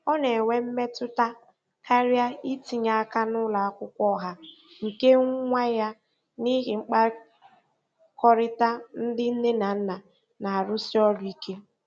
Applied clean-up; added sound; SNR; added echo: none; none; none; none.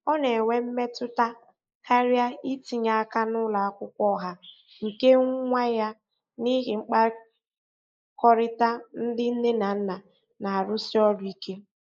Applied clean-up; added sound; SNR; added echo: neural mask model Resemble Enhance denoiser.